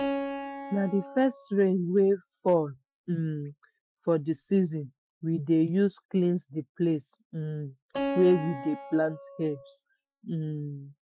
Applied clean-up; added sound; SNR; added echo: classical method Wiener filter.